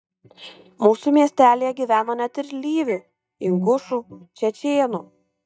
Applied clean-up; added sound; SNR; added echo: neural mask model DeepFilterNet 3.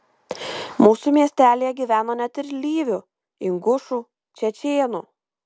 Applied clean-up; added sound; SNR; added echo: none; none; none; none.